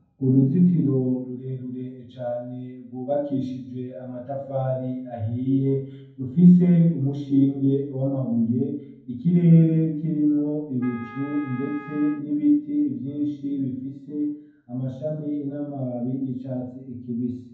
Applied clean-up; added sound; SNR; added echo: none; Wind instrument, woodwind instrument; 20 dB; reverberation time 0.9 s.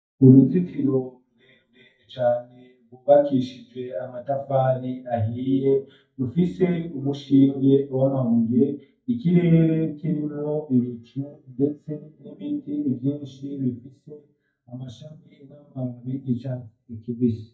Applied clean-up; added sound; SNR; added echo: neural mask model DeepFilterNet 3.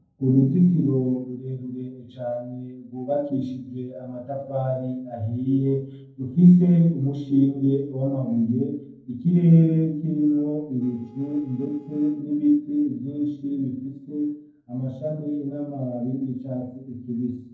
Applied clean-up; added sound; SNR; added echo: neural separator model SepFormer DNS4.